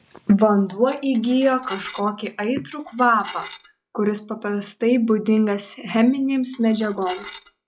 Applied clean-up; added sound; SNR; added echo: classical method log-MMSE.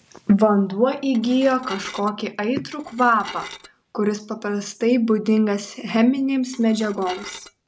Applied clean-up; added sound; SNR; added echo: none; Dishes, pots, and pans / Glass; 17 dB; none.